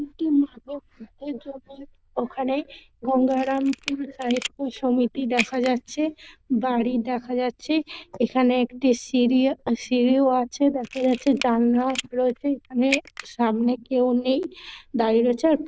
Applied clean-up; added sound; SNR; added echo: neural diffusion model UNIVERSE++.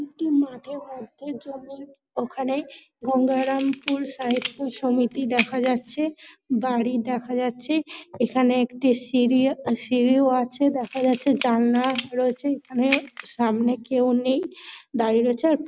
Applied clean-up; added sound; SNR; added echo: none; Camera; 11 dB; none.